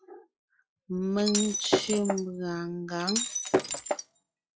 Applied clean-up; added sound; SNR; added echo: classical method log-MMSE.